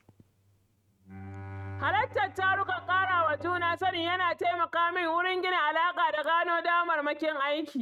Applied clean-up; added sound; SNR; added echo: neural mask model RNNoise.